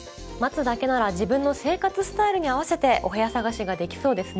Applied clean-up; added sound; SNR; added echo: none; none; none; none.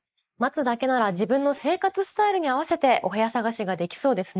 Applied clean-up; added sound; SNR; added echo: neural mask model Resemble Enhance denoiser.